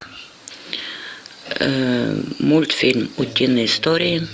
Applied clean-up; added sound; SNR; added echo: none; none; none; none.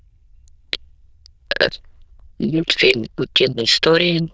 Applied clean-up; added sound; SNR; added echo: neural diffusion model UNIVERSE++.